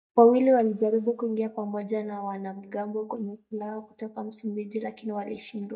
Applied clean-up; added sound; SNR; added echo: neural mask model DeepFilterNet 3.